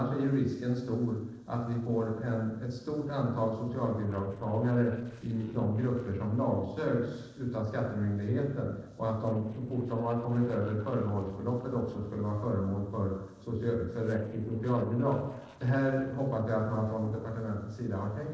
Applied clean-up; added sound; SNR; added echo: neural separator model SepFormer DNS4.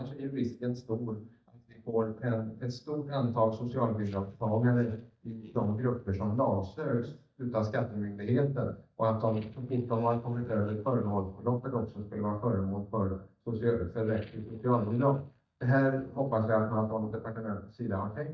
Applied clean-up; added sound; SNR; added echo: neural mask model DeepFilterNet 3.